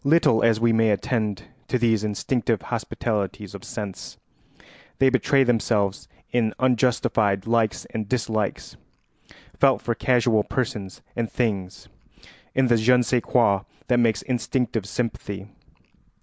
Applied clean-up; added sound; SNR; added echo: none; none; none; none.